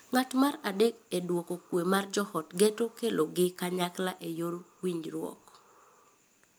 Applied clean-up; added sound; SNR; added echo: none; none; none; none.